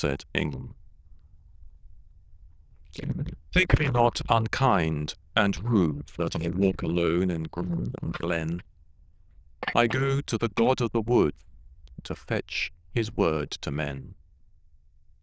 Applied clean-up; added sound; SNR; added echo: neural diffusion model UNIVERSE++.